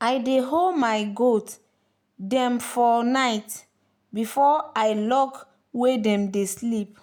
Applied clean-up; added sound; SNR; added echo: none; none; none; none.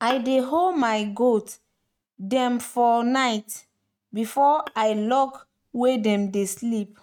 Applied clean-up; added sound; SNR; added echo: neural mask model RNNoise.